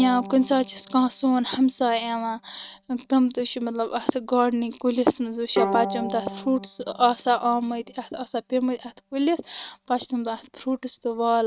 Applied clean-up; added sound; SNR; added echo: neural mask model RNNoise.